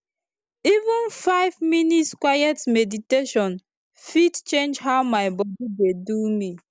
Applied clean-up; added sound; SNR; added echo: none; none; none; none.